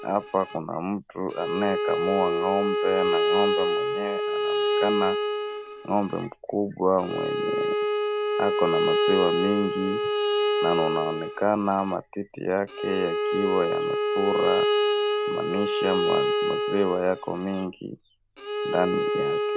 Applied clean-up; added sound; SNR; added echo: none; Bowed string instrument; -2 dB; none.